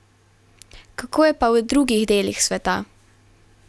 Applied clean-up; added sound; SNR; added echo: none; none; none; none.